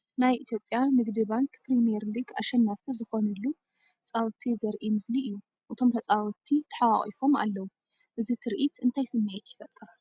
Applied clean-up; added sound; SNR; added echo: none; none; none; none.